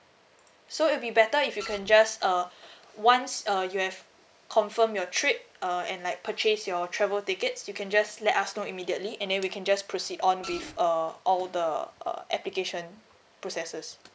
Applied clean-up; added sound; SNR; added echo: none; Printer; 14 dB; none.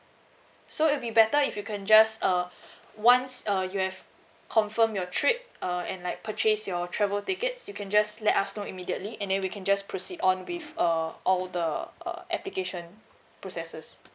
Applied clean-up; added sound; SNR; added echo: none; none; none; none.